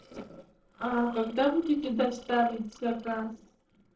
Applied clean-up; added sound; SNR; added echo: neural separator model SepFormer DNS4.